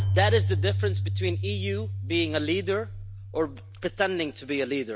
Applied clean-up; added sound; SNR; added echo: none; Keyboard (musical); 1 dB; none.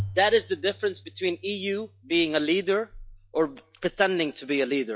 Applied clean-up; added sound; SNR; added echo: classical method log-MMSE.